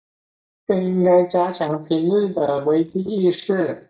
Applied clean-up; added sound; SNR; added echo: neural mask model DeepFilterNet 3.